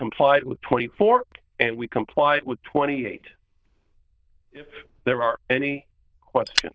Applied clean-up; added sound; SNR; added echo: neural diffusion model UNIVERSE++.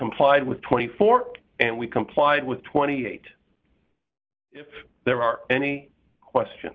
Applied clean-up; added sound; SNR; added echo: none; none; none; none.